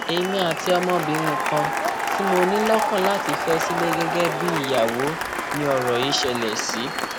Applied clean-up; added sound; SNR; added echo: none; Applause / Cheering; 1 dB; none.